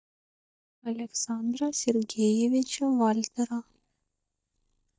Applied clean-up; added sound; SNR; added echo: neural mask model DeepFilterNet 3.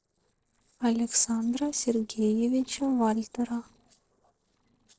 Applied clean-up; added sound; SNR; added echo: neural separator model SepFormer DNS4.